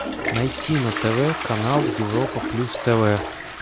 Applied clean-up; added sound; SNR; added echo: none; Toilet flush; 5 dB; none.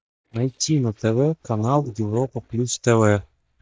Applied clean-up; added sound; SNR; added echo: neural mask model DeepFilterNet 3.